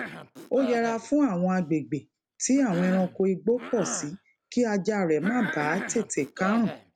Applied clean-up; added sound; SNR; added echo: none; Cough; 12 dB; none.